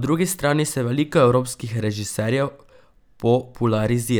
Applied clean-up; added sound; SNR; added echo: none; none; none; none.